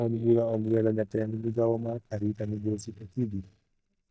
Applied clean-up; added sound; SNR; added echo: neural mask model DeepFilterNet 3.